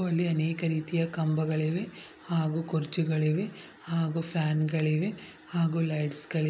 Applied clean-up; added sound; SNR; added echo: none; none; none; none.